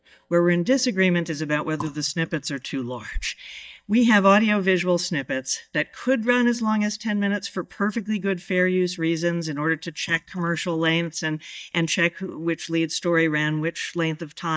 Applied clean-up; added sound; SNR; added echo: neural mask model DeepFilterNet 3.